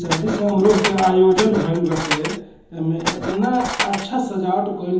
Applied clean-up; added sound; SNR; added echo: none; Tools; 6 dB; reverberation time 1.3 s.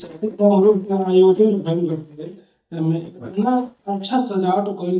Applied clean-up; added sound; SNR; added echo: neural mask model DeepFilterNet 3.